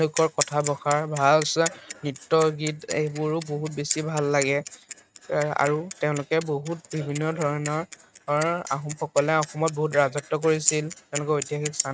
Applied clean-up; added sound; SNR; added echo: neural mask model RNNoise.